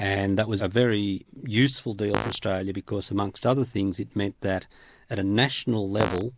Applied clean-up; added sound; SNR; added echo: none; Fart; 3 dB; none.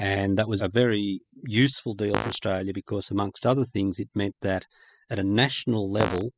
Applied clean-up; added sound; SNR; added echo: classical method spectral subtraction.